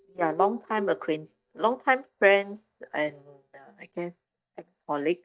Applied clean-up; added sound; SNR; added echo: neural mask model DeepFilterNet 3.